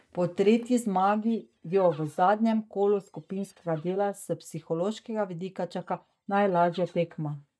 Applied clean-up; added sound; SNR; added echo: neural mask model DeepFilterNet 3.